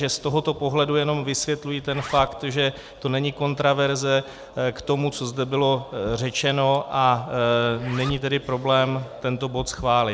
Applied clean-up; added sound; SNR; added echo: none; Zipper (clothing); 18 dB; none.